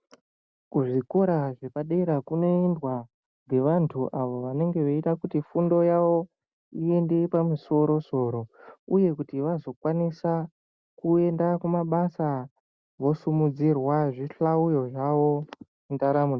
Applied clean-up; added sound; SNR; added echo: none; none; none; none.